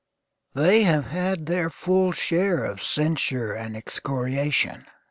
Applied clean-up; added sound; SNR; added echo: none; none; none; none.